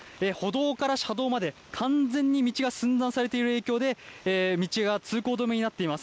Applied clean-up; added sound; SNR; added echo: none; none; none; none.